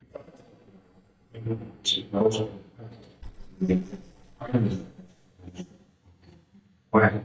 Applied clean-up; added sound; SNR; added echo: neural mask model DeepFilterNet 3.